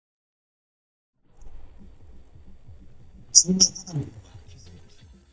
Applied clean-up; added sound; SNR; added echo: neural mask model DeepFilterNet 3.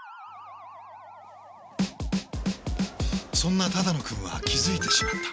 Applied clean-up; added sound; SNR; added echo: none; none; none; none.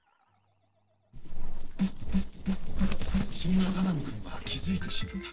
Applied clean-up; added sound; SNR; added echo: neural separator model SepFormer DNS4.